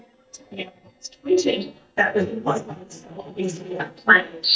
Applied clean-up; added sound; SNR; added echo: neural mask model DeepFilterNet 3.